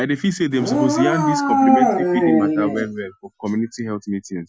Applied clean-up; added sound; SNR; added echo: classical method Wiener filter.